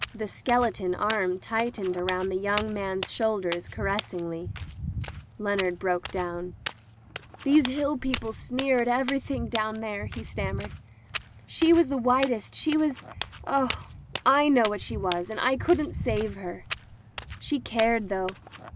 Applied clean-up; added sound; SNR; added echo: none; Walk, footsteps; 10 dB; none.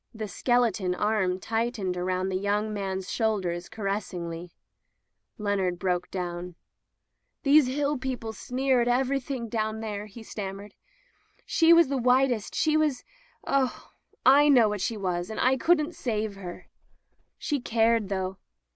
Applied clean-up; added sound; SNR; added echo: none; none; none; none.